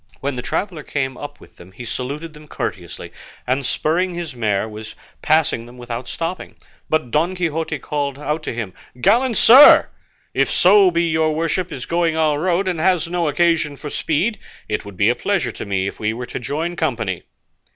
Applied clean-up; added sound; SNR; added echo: none; none; none; none.